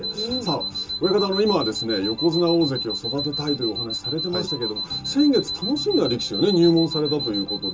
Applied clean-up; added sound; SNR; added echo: none; Alarm; 7 dB; reverberation time 0.2 s.